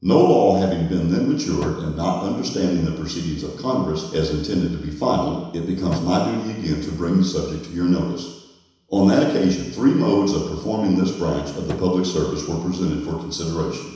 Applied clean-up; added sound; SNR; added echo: none; Drum; 20 dB; reverberation time 1.0 s.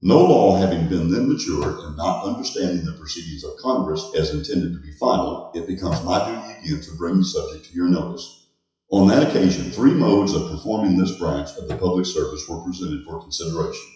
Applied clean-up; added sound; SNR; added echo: classical method WPE with log-MMSE.